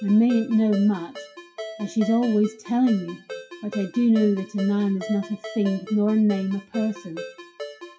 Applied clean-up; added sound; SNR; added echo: classical method WPE with log-MMSE.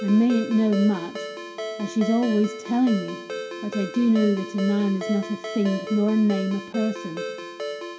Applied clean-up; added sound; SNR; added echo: none; Ringtone; 10 dB; reverberation time 1.3 s.